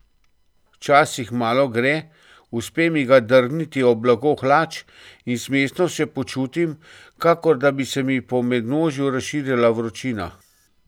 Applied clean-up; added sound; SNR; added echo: none; none; none; none.